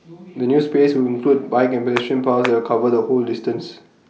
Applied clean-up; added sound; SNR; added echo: none; Clapping; 10 dB; none.